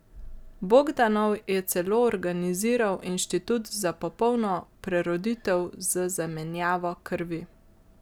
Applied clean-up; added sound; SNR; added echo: none; none; none; none.